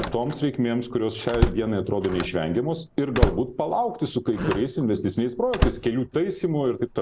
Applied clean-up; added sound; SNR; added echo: none; Slam; 5 dB; none.